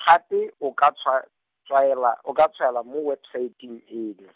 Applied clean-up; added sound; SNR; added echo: none; none; none; none.